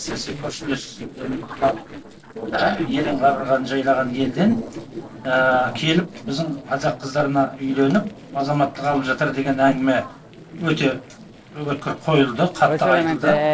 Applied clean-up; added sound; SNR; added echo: neural separator model SepFormer DNS4.